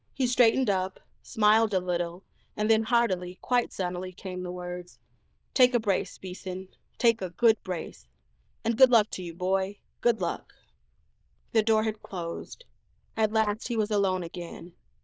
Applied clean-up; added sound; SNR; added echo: neural diffusion model UNIVERSE++.